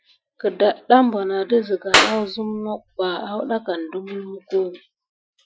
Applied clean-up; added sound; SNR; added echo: classical method Wiener filter.